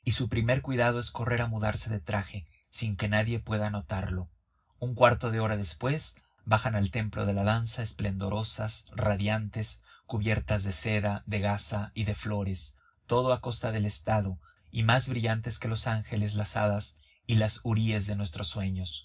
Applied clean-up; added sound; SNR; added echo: none; none; none; reverberation time 0.4 s.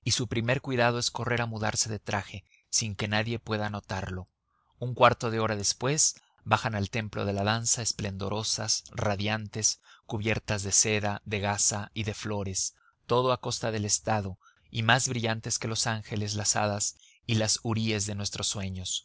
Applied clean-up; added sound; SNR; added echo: none; none; none; none.